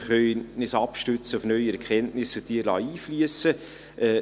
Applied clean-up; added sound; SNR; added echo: none; none; none; none.